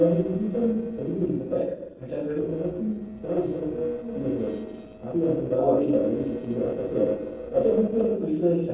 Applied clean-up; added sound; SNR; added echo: neural separator model SepFormer DNS4.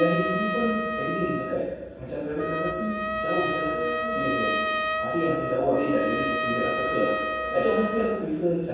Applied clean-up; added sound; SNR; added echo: none; Trumpet; 2 dB; reverberation time 0.7 s.